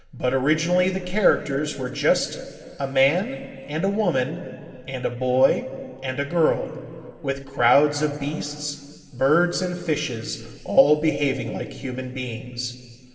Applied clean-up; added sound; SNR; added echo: none; none; none; reverberation time 2.4 s.